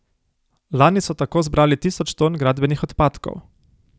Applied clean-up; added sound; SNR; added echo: none; none; none; none.